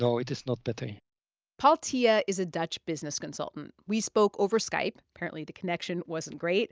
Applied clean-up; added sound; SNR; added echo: none; none; none; none.